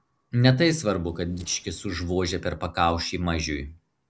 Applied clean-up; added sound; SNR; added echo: neural separator model SepFormer DNS4.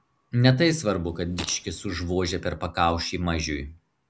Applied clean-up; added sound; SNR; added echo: none; Fart; 14 dB; none.